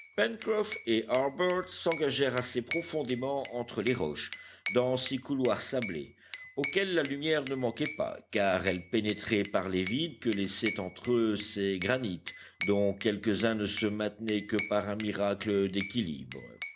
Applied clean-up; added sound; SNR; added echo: none; Glass / Bell; 10 dB; none.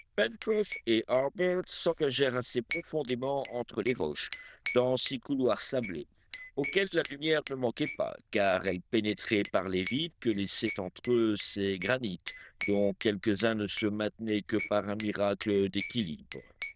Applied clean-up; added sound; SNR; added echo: neural diffusion model UNIVERSE++.